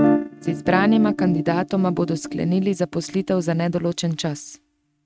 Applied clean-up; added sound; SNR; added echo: neural mask model RNNoise.